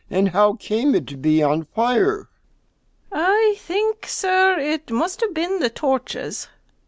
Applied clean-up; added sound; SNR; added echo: none; none; none; none.